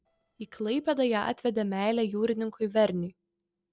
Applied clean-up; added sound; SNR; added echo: neural separator model SepFormer DNS4.